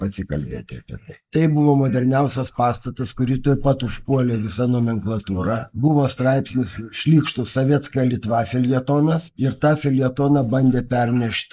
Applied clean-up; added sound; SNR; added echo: neural mask model Resemble Enhance denoiser.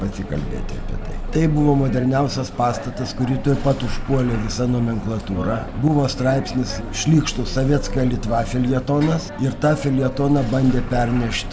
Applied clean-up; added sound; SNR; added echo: none; Engine starting / Bus; 9 dB; none.